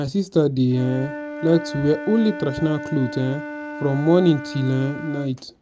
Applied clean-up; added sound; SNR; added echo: none; Wind instrument, woodwind instrument; 11 dB; none.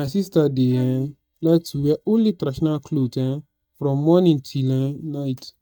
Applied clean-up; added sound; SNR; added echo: neural mask model DeepFilterNet 3.